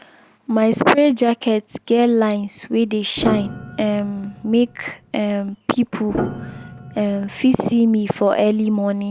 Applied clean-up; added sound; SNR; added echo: none; Piano; 12 dB; none.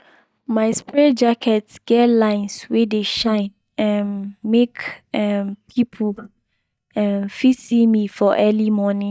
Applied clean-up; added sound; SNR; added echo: neural mask model DeepFilterNet 3.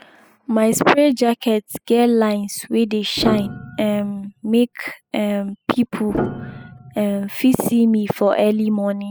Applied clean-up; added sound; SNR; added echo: classical method spectral subtraction.